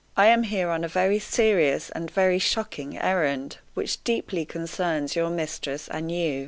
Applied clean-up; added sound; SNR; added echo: none; none; none; none.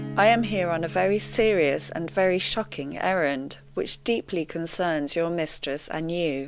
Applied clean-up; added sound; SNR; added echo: none; Acoustic guitar / Strum; 17 dB; none.